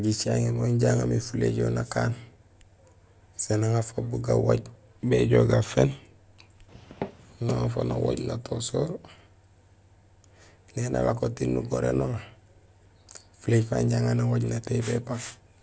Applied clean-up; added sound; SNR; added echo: none; Walk, footsteps; 11 dB; none.